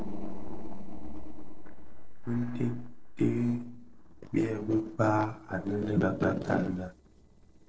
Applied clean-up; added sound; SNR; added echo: neural separator model SepFormer DNS4.